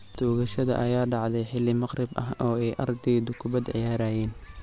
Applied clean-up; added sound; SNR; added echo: none; none; none; none.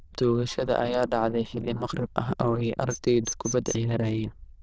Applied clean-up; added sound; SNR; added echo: neural diffusion model UNIVERSE++.